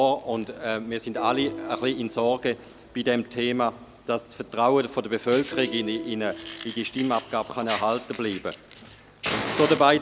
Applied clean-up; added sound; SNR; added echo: none; Fire + Piano; 12 dB; none.